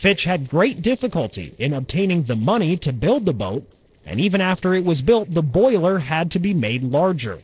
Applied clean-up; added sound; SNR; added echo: neural separator model SepFormer DNS4.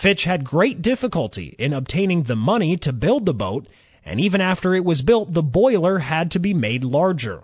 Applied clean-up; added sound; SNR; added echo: none; none; none; none.